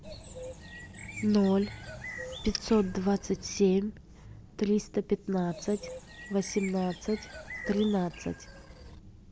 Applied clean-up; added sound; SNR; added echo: none; Bird; 14 dB; none.